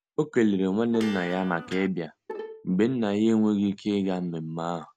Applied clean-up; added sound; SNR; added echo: none; Electric guitar + Bowed string instrument; 15 dB; none.